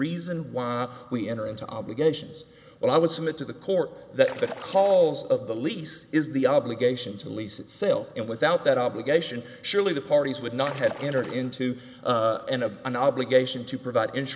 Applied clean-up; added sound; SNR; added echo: none; Splash, splatter; 16 dB; none.